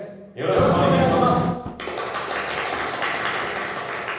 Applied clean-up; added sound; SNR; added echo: none; Fire; 4 dB; reverberation time 1.3 s.